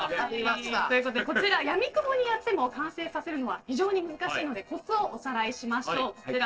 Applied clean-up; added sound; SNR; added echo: neural separator model SepFormer DNS4.